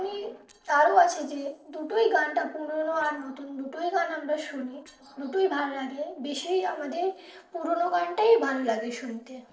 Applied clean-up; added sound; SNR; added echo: neural separator model SepFormer DNS4.